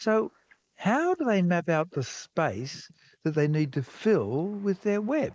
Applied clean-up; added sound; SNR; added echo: neural mask model Resemble Enhance denoiser.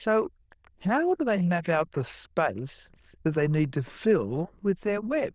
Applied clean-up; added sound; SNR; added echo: neural diffusion model UNIVERSE++.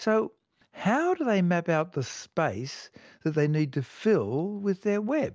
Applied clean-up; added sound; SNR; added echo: none; none; none; none.